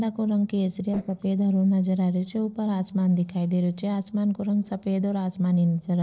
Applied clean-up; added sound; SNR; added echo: neural separator model SepFormer DNS4.